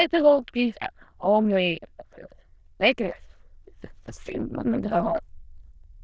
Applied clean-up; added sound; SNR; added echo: neural diffusion model UNIVERSE++.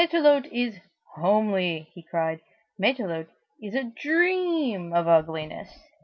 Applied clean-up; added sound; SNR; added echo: none; none; none; none.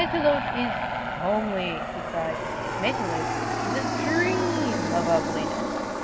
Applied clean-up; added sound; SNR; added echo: none; Aircraft; -1 dB; none.